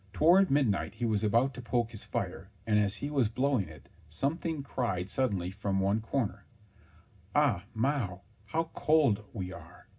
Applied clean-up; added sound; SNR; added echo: none; none; none; reverberation time 0.4 s.